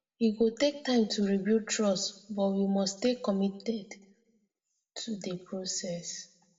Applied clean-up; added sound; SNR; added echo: none; none; none; reverberation time 0.5 s.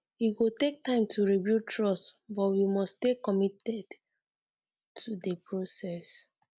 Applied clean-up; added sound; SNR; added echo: none; none; none; none.